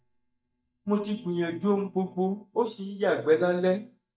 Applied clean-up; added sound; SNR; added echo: neural mask model DeepFilterNet 3.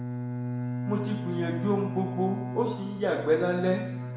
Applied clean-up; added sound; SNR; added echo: none; Bowed string instrument; 4 dB; reverberation time 0.8 s.